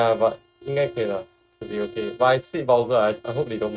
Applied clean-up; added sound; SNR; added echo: neural mask model RNNoise.